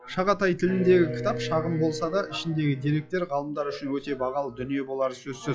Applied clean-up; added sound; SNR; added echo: classical method log-MMSE.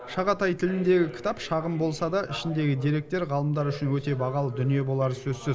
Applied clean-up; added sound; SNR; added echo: none; none; none; none.